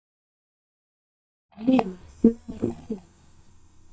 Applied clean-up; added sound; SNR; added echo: neural mask model DeepFilterNet 3.